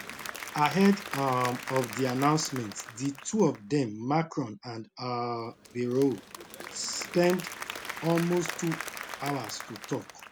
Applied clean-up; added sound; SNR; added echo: none; Applause / Crowd; 11 dB; none.